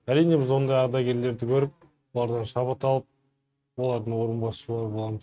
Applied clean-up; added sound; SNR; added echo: neural mask model RNNoise.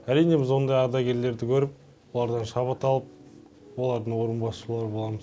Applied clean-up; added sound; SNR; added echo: none; none; none; none.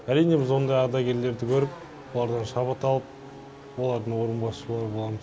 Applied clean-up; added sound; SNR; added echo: none; Race car, auto racing / Accelerating, revving, vroom; 17 dB; none.